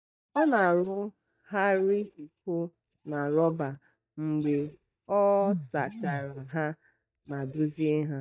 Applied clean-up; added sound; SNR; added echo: neural mask model DeepFilterNet 3.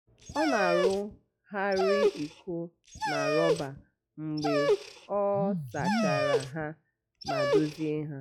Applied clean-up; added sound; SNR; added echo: classical method log-MMSE.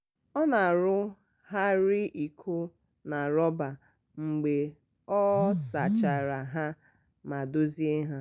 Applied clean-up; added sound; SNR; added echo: none; none; none; none.